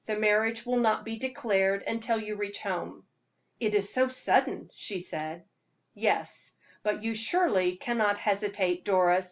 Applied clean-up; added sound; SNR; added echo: none; none; none; none.